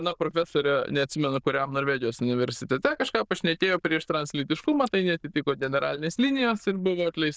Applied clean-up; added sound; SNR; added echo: neural diffusion model UNIVERSE++.